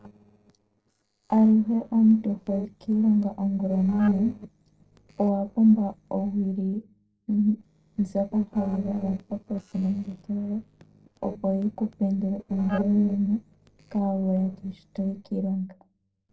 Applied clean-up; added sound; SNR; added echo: neural separator model SepFormer DNS4.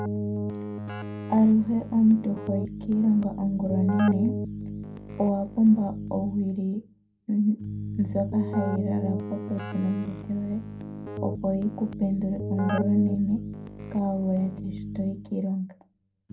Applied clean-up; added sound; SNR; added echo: none; Keyboard (musical); 7 dB; reverberation time 0.2 s.